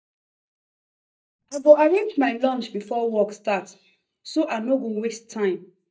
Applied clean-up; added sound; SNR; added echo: neural mask model DeepFilterNet 3.